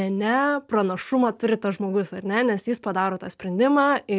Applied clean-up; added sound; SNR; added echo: none; none; none; none.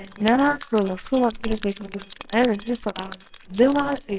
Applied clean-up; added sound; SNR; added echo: neural separator model SepFormer WHAMR!.